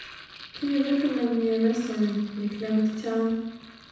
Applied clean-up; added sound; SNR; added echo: none; Sink (filling or washing); 18 dB; reverberation time 1.1 s.